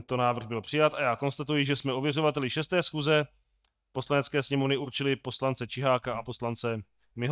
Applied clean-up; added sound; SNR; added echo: neural mask model DeepFilterNet 3.